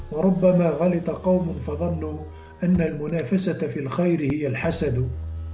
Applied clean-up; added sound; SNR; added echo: none; Motor vehicle (road); 13 dB; none.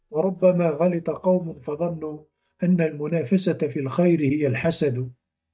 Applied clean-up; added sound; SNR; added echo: neural mask model DeepFilterNet 3.